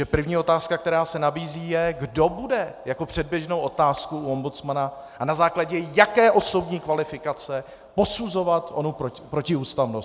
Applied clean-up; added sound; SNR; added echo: none; none; none; none.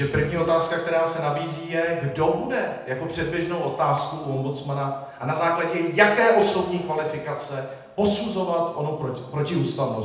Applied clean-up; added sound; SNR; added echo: none; none; none; reverberation time 0.9 s.